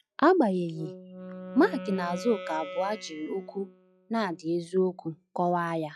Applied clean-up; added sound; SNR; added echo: classical method log-MMSE.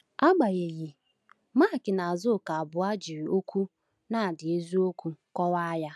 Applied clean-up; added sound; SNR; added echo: none; none; none; none.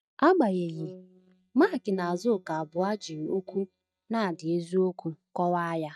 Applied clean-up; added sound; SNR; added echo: neural mask model DeepFilterNet 3.